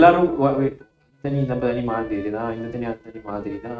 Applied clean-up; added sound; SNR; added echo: neural mask model RNNoise.